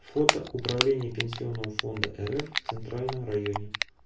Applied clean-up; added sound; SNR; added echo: none; Typing; 3 dB; reverberation time 0.2 s.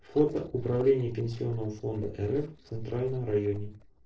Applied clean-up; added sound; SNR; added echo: neural separator model SepFormer DNS4.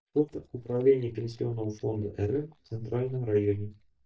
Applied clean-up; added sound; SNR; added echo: neural mask model DeepFilterNet 3.